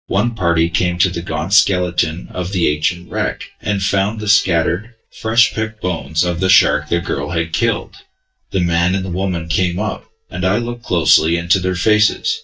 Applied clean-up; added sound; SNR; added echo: neural mask model DeepFilterNet 3.